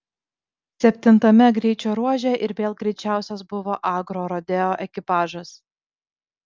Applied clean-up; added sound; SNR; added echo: none; none; none; none.